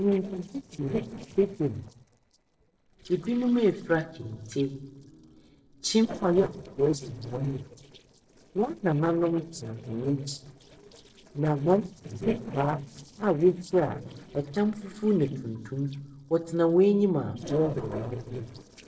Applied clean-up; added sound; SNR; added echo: neural separator model SepFormer DNS4.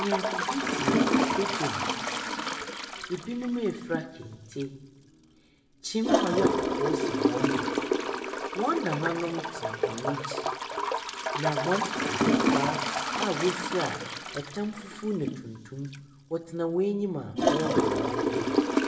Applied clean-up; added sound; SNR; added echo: none; Toilet flush / Gurgling; -4 dB; reverberation time 0.7 s.